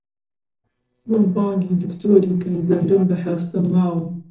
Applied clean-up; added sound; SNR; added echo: neural separator model SepFormer DNS4.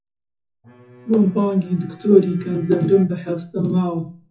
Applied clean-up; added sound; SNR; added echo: classical method WPE with log-MMSE.